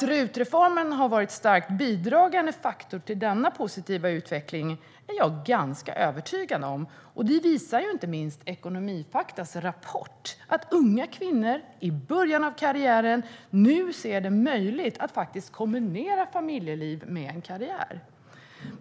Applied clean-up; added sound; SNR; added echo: none; none; none; none.